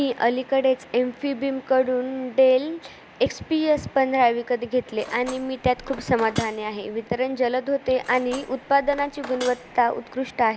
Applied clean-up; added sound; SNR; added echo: none; Cutlery, silverware; 17 dB; none.